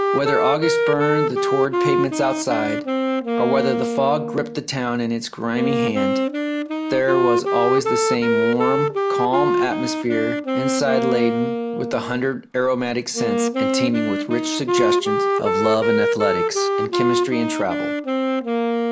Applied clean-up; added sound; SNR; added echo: none; Wind instrument, woodwind instrument; -2 dB; none.